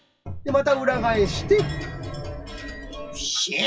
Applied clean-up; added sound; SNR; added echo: classical method WPE with log-MMSE.